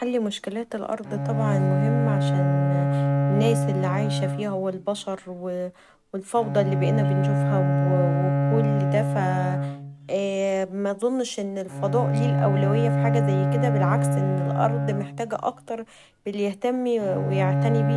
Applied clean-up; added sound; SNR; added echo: none; Bowed string instrument; -3 dB; none.